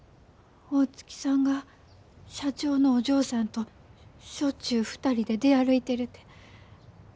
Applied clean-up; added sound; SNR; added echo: none; none; none; none.